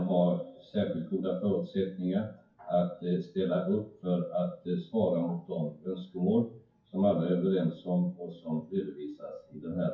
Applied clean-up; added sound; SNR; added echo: classical method WPE with log-MMSE.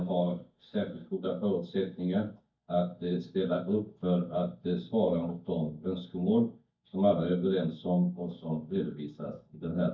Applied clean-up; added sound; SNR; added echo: neural mask model DeepFilterNet 3.